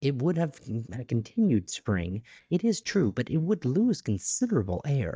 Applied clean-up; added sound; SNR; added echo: neural mask model DeepFilterNet 3.